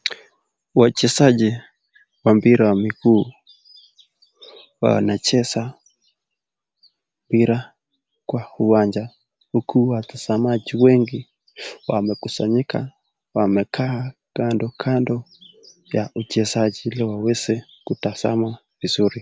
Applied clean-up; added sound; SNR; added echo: none; none; none; none.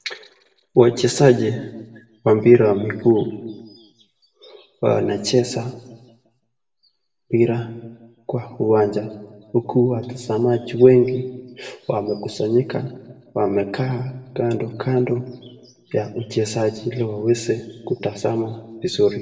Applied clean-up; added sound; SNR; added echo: none; none; none; reverberation time 0.8 s.